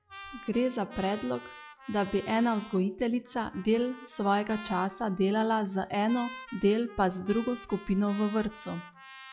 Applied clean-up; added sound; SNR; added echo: classical method log-MMSE.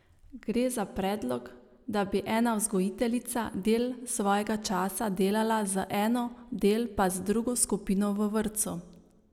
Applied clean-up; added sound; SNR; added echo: none; none; none; none.